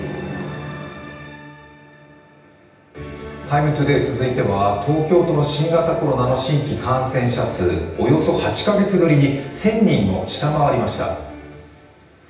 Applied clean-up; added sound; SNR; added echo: none; none; none; reverberation time 0.9 s.